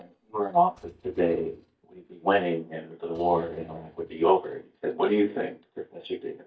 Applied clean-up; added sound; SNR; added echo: neural mask model DeepFilterNet 3.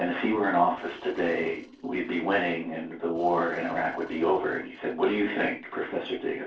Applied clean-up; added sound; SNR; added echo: neural separator model SepFormer DNS4.